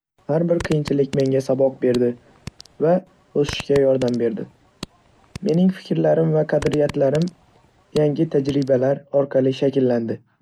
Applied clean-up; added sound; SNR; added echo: none; Fart; 18 dB; none.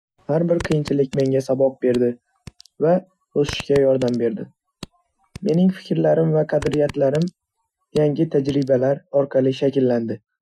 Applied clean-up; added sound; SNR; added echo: classical method Wiener filter.